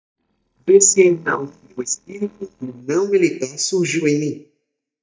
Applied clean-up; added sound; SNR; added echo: neural mask model DeepFilterNet 3.